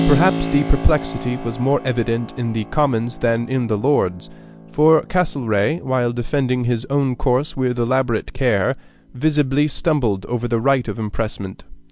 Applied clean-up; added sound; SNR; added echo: none; Keyboard (musical); 12 dB; none.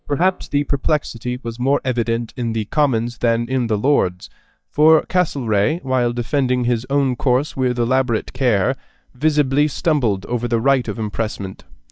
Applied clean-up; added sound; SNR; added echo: neural mask model DeepFilterNet 3.